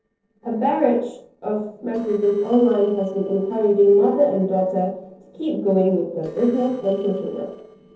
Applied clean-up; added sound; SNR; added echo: neural separator model SepFormer DNS4.